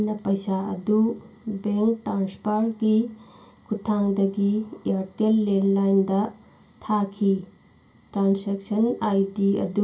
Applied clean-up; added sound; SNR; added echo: none; none; none; reverberation time 0.2 s.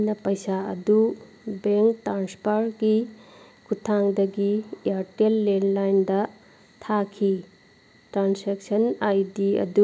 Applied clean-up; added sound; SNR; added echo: none; none; none; none.